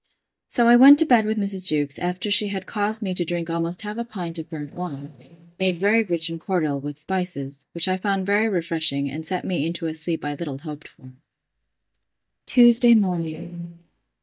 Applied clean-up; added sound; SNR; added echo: neural mask model DeepFilterNet 3.